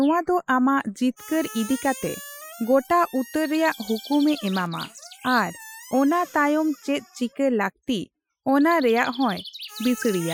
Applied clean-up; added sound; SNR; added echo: classical method Wiener filter.